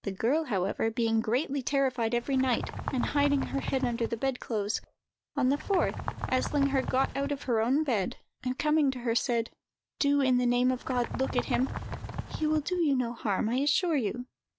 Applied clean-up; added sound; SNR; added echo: none; Bird; 8 dB; none.